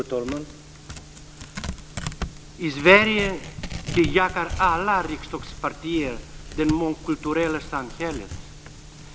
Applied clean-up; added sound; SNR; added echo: none; Tearing; 11 dB; none.